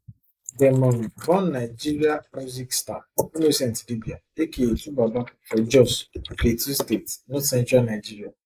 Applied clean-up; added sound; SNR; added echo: neural mask model Resemble Enhance denoiser.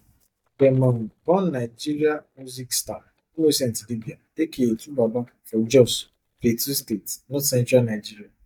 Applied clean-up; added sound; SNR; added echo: neural mask model DeepFilterNet 3.